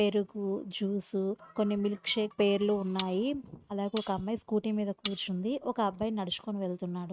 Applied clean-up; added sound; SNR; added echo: neural mask model RNNoise.